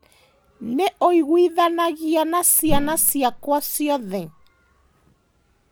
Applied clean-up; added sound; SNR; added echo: none; Whoosh, swoosh, swish; 6 dB; none.